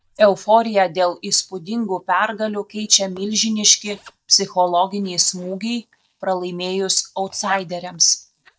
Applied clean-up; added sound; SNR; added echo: neural mask model DeepFilterNet 3.